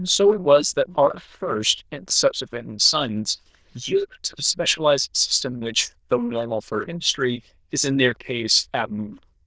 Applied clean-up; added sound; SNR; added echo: neural diffusion model UNIVERSE++.